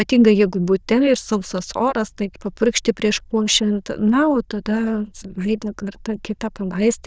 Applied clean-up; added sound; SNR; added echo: neural diffusion model UNIVERSE++.